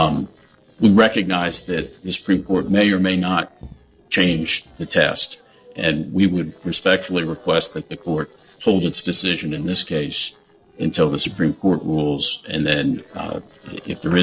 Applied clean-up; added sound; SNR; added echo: neural separator model SepFormer DNS4.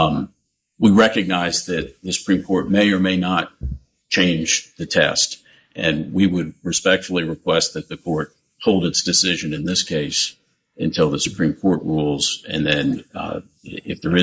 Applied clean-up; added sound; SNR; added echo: neural mask model Resemble Enhance denoiser.